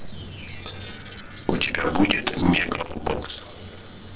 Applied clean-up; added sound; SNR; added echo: neural separator model SepFormer DNS4.